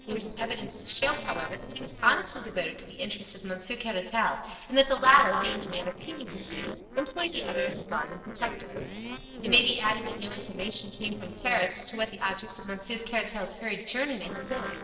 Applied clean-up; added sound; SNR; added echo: neural separator model SepFormer DNS4.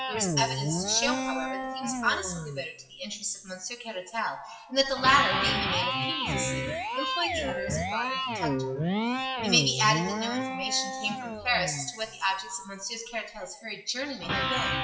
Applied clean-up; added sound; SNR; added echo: classical method WPE with log-MMSE.